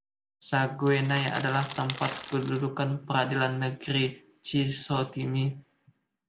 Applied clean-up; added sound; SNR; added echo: none; Crackle; 10 dB; none.